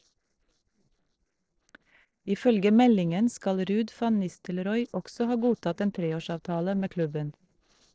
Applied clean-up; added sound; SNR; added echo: neural separator model SepFormer DNS4.